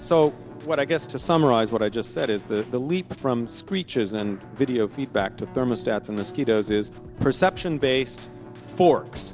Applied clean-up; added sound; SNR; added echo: none; Keyboard (musical); 17 dB; none.